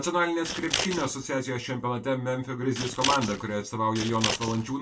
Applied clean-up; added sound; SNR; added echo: none; Scissors; 4 dB; reverberation time 0.2 s.